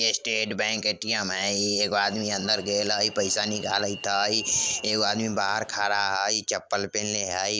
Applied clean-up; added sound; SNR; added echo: none; Alarm; 15 dB; none.